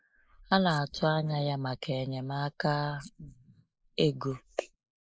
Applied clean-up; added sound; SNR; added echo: neural mask model Resemble Enhance denoiser.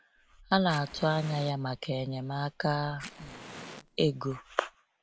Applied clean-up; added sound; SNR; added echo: none; Fire; 17 dB; none.